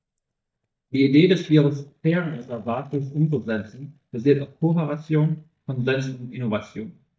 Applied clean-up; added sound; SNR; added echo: neural mask model DeepFilterNet 3.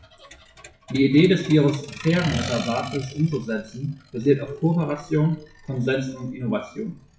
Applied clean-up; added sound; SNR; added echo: classical method WPE with log-MMSE.